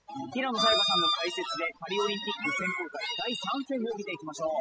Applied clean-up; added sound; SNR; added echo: classical method spectral subtraction.